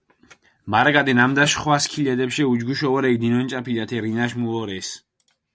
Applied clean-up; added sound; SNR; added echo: none; none; none; none.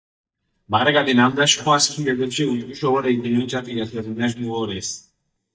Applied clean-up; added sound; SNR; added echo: neural mask model DeepFilterNet 3.